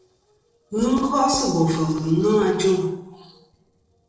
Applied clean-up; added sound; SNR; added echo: neural separator model SepFormer DNS4.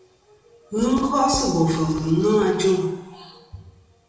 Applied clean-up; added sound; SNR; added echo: none; Writing; 17 dB; reverberation time 1.0 s.